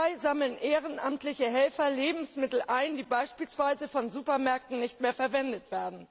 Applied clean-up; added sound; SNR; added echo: none; none; none; none.